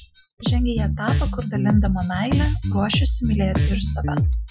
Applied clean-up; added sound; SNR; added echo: classical method Wiener filter.